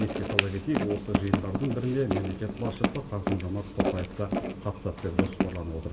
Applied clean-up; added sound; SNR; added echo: none; Writing; 0 dB; reverberation time 1.4 s.